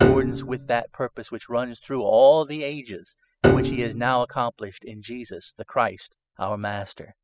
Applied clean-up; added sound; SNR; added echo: classical method spectral subtraction.